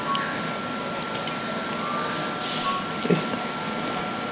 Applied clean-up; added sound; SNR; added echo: none; Liquid; 20 dB; none.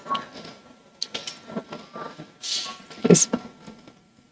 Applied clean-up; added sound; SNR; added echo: neural mask model RNNoise.